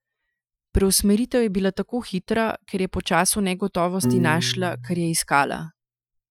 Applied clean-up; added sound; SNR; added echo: classical method Wiener filter.